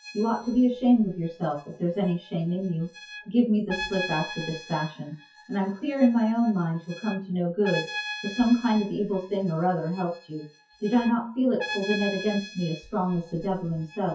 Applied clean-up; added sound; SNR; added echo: classical method WPE with log-MMSE.